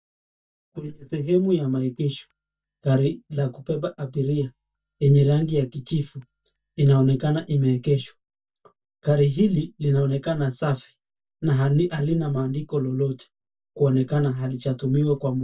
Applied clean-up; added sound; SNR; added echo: neural mask model DeepFilterNet 3.